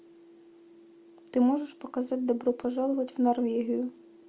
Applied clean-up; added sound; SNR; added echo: none; none; none; none.